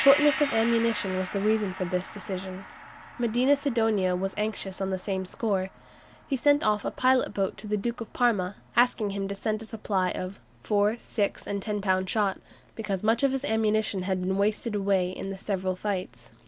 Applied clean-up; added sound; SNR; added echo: none; Gong; 15 dB; none.